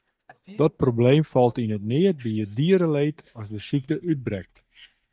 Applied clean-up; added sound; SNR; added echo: neural mask model DeepFilterNet 3.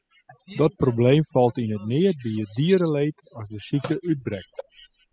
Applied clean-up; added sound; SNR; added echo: classical method spectral subtraction.